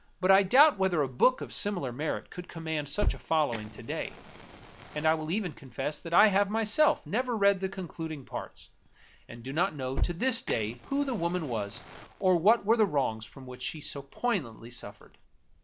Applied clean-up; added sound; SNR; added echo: none; Fire; 12 dB; none.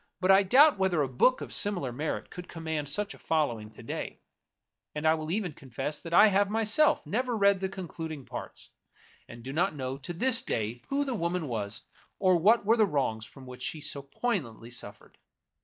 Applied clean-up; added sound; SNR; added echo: neural mask model DeepFilterNet 3.